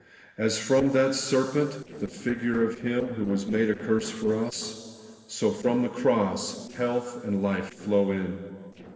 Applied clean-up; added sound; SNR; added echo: neural separator model SepFormer DNS4.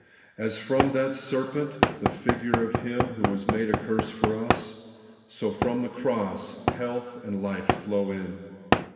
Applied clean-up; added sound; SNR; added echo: none; Knock / Wood; 0 dB; reverberation time 2.5 s.